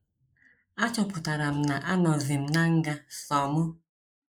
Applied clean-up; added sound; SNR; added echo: neural mask model Resemble Enhance denoiser.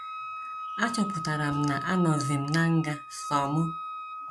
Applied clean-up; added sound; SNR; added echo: none; Wind instrument, woodwind instrument; 8 dB; none.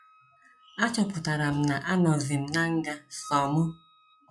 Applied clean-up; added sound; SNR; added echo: classical method log-MMSE.